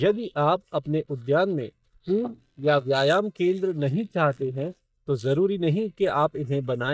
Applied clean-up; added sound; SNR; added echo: neural mask model DeepFilterNet 3.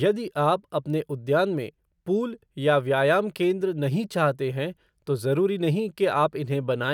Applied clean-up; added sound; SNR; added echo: none; none; none; none.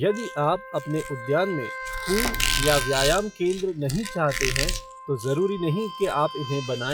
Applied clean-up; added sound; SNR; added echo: classical method log-MMSE.